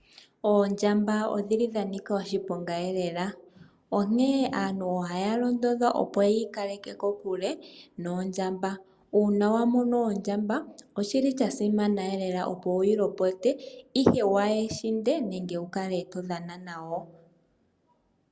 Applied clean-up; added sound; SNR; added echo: none; none; none; none.